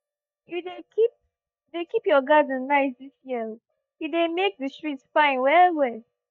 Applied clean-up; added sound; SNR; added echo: neural mask model DeepFilterNet 3.